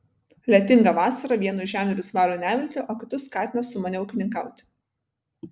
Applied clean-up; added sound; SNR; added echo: none; none; none; none.